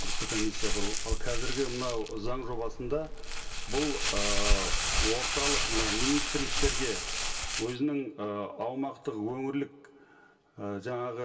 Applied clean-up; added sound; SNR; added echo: none; Crumpling, crinkling; -3 dB; reverberation time 0.2 s.